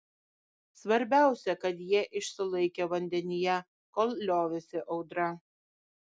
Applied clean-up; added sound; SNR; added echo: none; none; none; none.